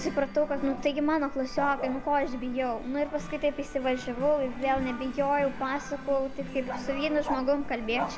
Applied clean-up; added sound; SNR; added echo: none; Bark; 14 dB; none.